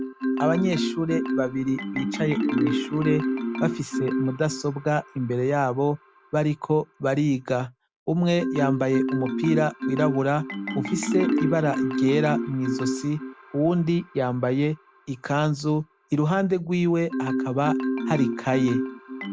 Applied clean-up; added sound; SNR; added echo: none; Marimba, xylophone; 4 dB; none.